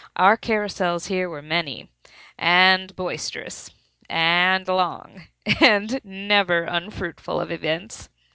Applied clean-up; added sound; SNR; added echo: none; none; none; none.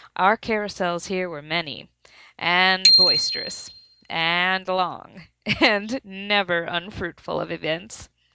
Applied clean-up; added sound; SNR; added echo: none; Bicycle bell; -2 dB; none.